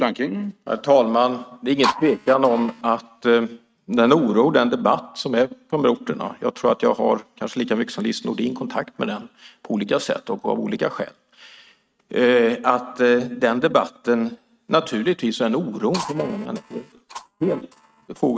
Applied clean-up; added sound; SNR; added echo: neural mask model RNNoise.